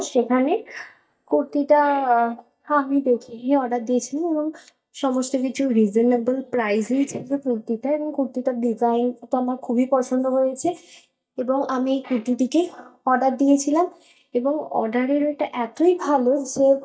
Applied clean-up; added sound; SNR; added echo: neural mask model DeepFilterNet 3.